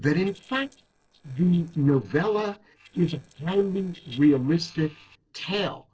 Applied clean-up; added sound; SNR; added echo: neural separator model SepFormer DNS4.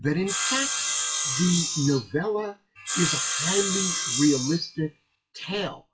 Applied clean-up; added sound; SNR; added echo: classical method WPE with log-MMSE.